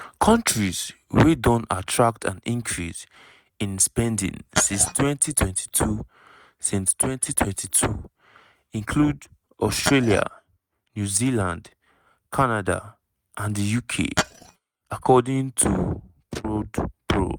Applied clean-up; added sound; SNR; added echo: neural mask model RNNoise.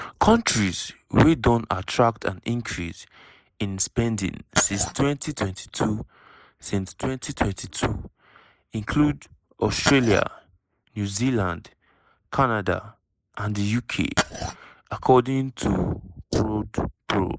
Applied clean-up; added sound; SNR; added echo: neural mask model Resemble Enhance denoiser.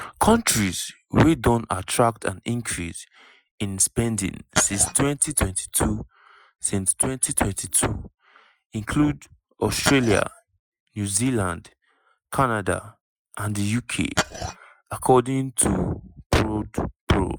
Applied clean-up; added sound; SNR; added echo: classical method Wiener filter.